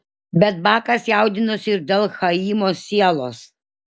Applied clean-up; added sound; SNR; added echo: none; none; none; none.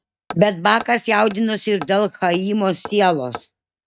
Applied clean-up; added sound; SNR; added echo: neural mask model RNNoise.